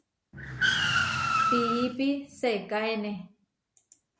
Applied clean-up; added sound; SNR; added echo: none; Car; -3 dB; none.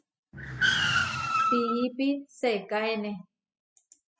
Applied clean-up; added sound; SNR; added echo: classical method spectral subtraction.